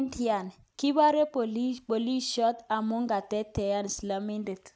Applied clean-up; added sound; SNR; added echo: none; none; none; none.